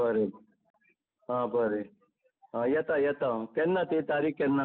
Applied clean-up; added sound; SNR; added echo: none; none; none; none.